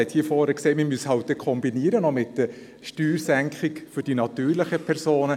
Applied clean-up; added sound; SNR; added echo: none; none; none; none.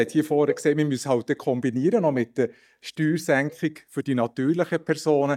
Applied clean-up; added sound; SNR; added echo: neural mask model DeepFilterNet 3.